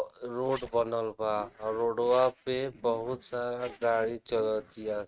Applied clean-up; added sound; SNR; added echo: neural mask model RNNoise.